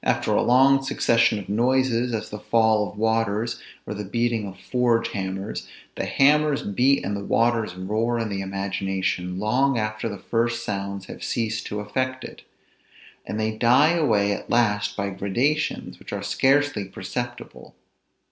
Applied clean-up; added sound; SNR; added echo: none; none; none; none.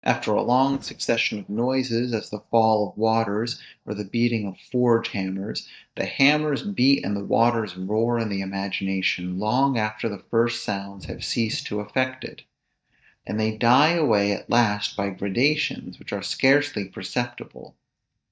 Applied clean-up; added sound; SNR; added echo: neural mask model DeepFilterNet 3.